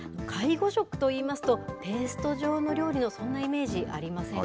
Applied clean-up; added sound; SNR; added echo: none; none; none; none.